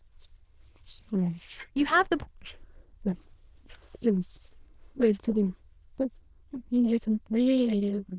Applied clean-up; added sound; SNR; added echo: neural diffusion model UNIVERSE++.